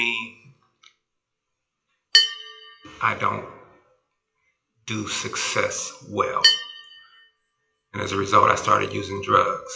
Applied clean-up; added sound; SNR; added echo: classical method WPE with log-MMSE.